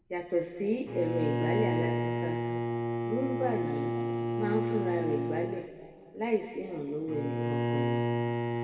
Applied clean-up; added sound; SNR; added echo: none; Bowed string instrument; -2 dB; reverberation time 2.1 s.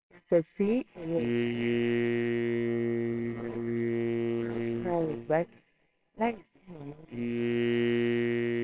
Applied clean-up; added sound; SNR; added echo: neural separator model SepFormer WHAMR!.